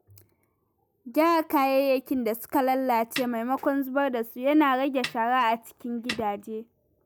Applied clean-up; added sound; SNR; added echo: none; Snare drum; 14 dB; none.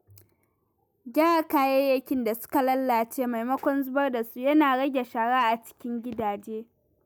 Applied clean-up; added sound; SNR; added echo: none; none; none; none.